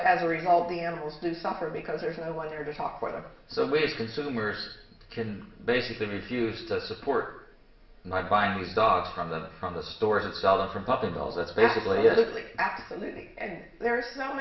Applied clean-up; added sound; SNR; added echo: none; none; none; reverberation time 0.7 s.